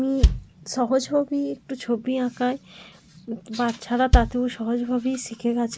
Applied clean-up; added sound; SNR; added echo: none; Bass drum; -1 dB; none.